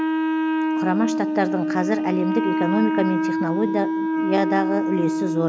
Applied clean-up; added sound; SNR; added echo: none; Wind instrument, woodwind instrument; -2 dB; none.